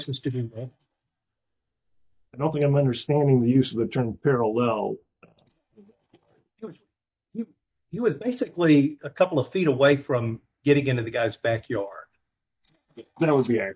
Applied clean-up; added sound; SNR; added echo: neural mask model DeepFilterNet 3.